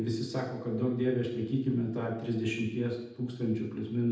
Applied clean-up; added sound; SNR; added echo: none; none; none; reverberation time 0.8 s.